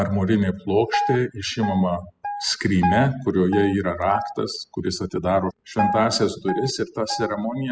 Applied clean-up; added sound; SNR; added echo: classical method spectral subtraction.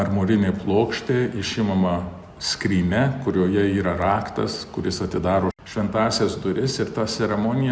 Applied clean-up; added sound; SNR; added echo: none; none; none; none.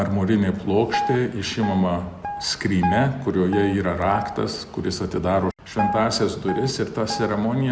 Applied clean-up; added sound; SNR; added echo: none; Guitar; 8 dB; none.